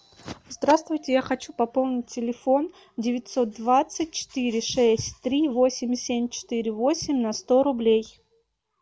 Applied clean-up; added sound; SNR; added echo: none; none; none; none.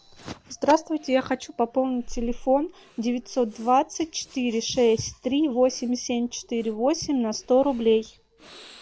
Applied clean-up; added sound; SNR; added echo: none; Breathing; 19 dB; none.